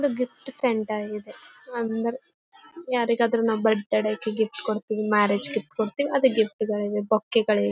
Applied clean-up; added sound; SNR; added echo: none; none; none; none.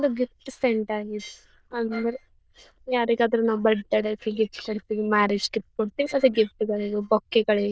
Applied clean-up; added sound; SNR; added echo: neural diffusion model UNIVERSE++.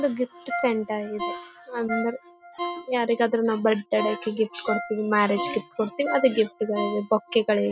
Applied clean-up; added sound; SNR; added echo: none; Ringtone; 10 dB; none.